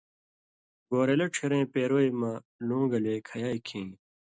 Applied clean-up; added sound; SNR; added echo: none; none; none; none.